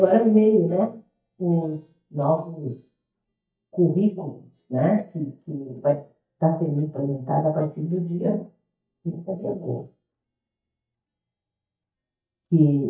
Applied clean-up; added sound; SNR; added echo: neural mask model DeepFilterNet 3.